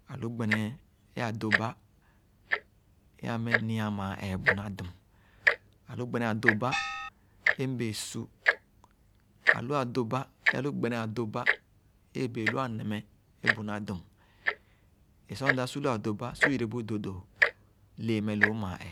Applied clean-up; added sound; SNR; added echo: none; Tick-tock + Gong; 0 dB; none.